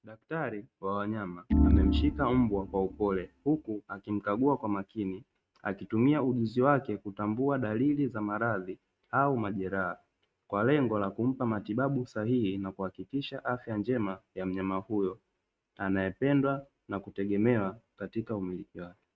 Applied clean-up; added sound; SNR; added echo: neural mask model RNNoise.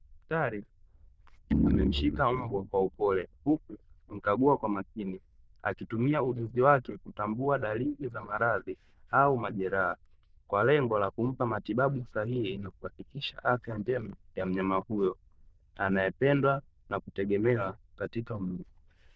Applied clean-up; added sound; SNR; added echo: neural diffusion model UNIVERSE++.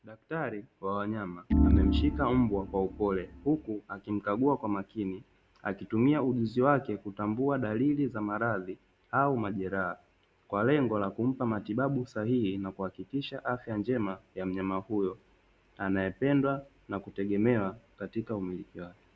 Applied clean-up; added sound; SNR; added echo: none; Organ; -2 dB; none.